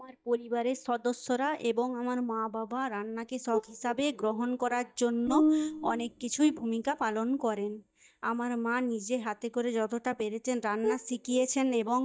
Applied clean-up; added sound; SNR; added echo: neural mask model DeepFilterNet 3.